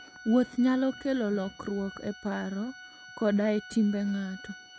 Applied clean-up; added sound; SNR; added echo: none; Organ; 19 dB; none.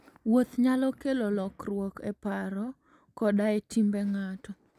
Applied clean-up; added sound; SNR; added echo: none; none; none; none.